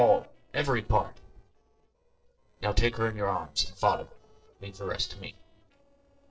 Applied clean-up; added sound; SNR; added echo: neural separator model SepFormer DNS4.